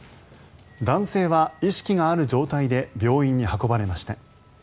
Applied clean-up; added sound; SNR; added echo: none; none; none; none.